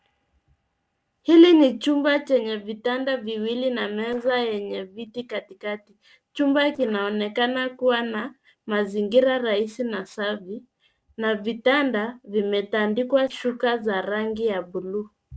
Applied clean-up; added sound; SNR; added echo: neural separator model SepFormer DNS4.